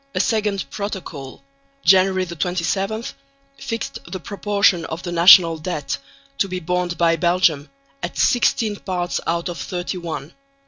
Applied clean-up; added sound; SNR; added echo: none; none; none; none.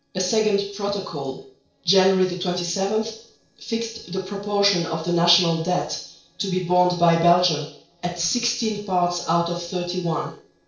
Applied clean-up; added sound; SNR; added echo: neural separator model SepFormer DNS4.